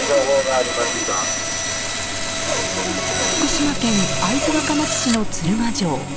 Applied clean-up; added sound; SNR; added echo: none; Sawing; 0 dB; none.